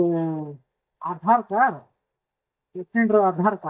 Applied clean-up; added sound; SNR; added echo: neural mask model DeepFilterNet 3.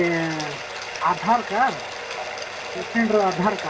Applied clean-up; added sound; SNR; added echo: none; Bathtub (filling or washing); 8 dB; reverberation time 0.2 s.